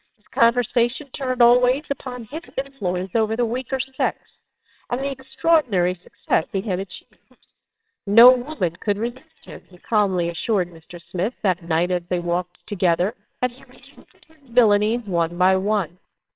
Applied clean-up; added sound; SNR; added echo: neural separator model SepFormer WHAMR!.